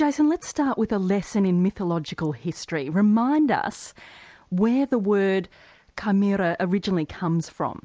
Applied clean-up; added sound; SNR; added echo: none; none; none; none.